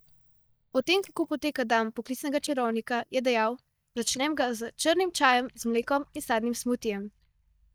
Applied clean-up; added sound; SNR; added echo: neural mask model DeepFilterNet 3.